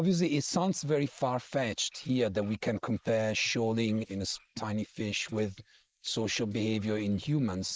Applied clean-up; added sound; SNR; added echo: neural mask model Resemble Enhance denoiser.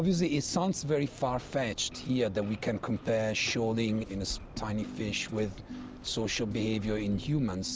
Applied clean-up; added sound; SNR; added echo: none; Waves, surf; 16 dB; none.